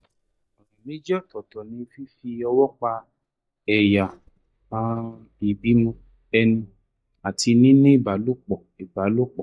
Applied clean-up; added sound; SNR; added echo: neural mask model DeepFilterNet 3.